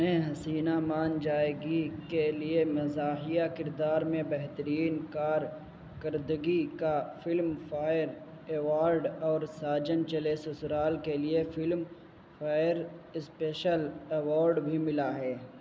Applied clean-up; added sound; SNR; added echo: none; none; none; none.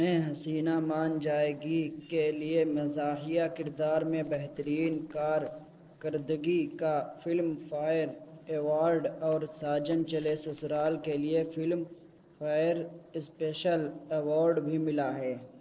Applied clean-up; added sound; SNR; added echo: neural separator model SepFormer DNS4.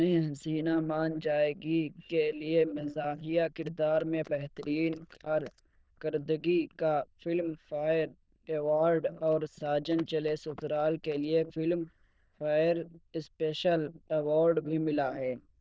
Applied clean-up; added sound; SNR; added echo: neural diffusion model UNIVERSE++.